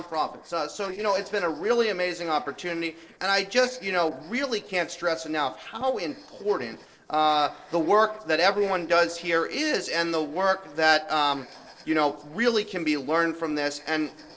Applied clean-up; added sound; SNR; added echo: neural separator model SepFormer DNS4.